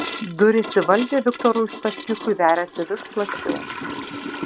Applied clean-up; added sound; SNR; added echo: none; Toilet flush / Gurgling; 10 dB; none.